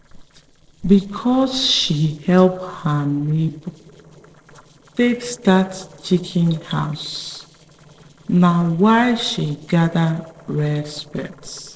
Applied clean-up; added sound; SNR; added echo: neural separator model SepFormer DNS4.